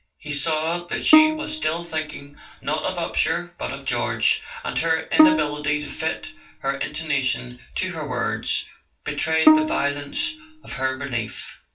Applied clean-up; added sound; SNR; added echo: none; Bowed string instrument; -3 dB; reverberation time 0.2 s.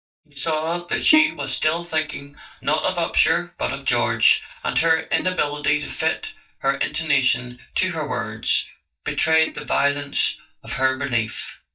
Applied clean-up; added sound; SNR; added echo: neural mask model DeepFilterNet 3.